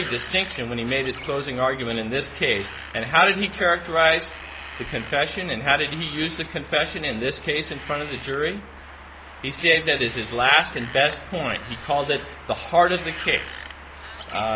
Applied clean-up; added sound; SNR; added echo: none; Wind; 15 dB; none.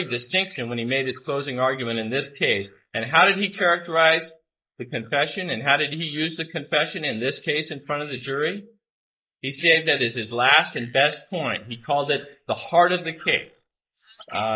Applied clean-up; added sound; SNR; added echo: neural mask model Resemble Enhance denoiser.